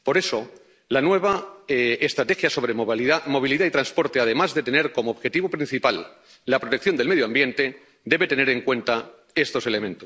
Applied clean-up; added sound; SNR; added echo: none; none; none; none.